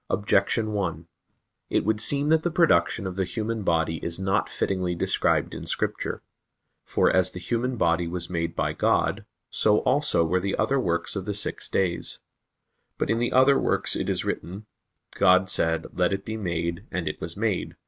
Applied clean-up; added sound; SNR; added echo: none; none; none; none.